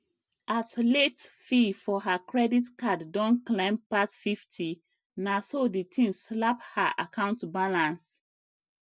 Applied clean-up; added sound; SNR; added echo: none; none; none; none.